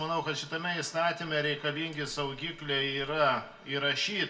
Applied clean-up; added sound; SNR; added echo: none; none; none; reverberation time 0.2 s.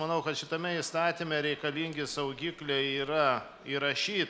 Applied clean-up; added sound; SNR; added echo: none; none; none; none.